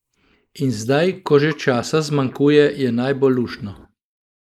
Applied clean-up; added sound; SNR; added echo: neural mask model Resemble Enhance denoiser.